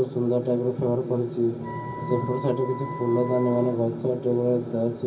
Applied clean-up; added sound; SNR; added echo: none; Wind instrument, woodwind instrument; 13 dB; reverberation time 0.4 s.